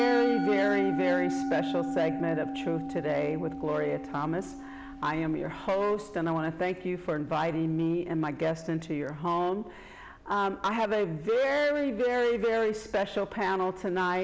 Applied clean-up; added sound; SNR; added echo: none; Musical instrument; 7 dB; none.